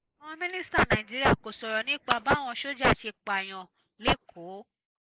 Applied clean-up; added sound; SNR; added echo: neural mask model Resemble Enhance denoiser.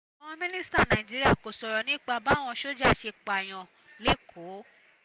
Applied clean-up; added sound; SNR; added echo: none; none; none; none.